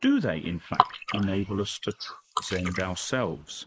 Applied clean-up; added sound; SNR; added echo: neural mask model Resemble Enhance denoiser.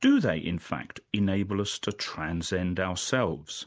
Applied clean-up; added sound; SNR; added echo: none; none; none; none.